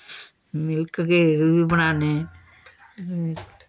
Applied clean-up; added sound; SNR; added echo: none; Thump, thud; 18 dB; none.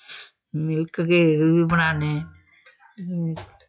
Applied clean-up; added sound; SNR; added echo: classical method log-MMSE.